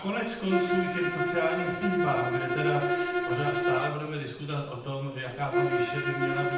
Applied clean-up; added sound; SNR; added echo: none; Bowed string instrument; -2 dB; reverberation time 0.9 s.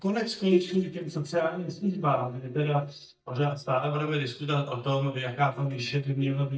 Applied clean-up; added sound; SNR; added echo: neural mask model DeepFilterNet 3.